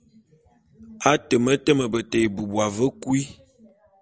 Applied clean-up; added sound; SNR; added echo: none; none; none; none.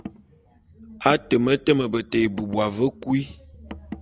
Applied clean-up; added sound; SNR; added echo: none; Car; 17 dB; none.